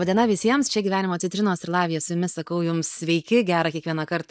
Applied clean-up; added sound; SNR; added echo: neural mask model DeepFilterNet 3.